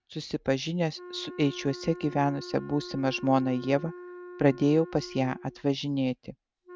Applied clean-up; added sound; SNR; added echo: none; Wind instrument, woodwind instrument; 16 dB; none.